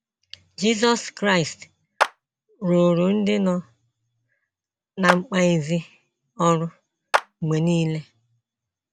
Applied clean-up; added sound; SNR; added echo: none; Clapping; 6 dB; none.